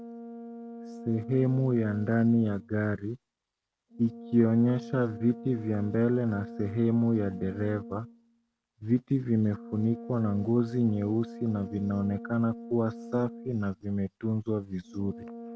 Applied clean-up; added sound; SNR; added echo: none; Brass instrument; 15 dB; none.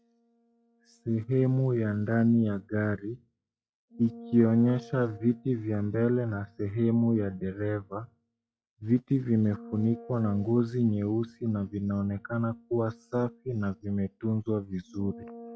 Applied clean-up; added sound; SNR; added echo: classical method log-MMSE.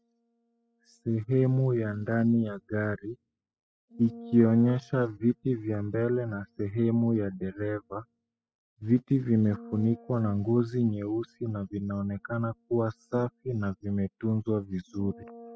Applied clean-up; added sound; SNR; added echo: classical method spectral subtraction.